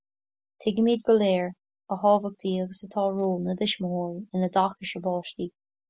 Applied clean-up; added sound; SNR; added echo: none; none; none; none.